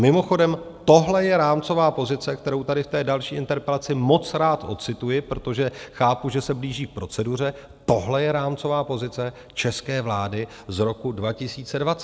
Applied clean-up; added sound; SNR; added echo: none; none; none; none.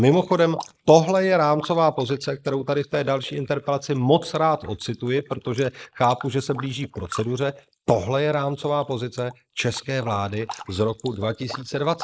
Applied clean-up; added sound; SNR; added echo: neural mask model Resemble Enhance denoiser.